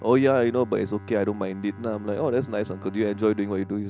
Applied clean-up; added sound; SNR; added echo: none; Bowed string instrument; 17 dB; none.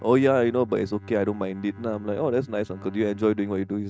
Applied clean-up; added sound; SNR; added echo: neural mask model RNNoise.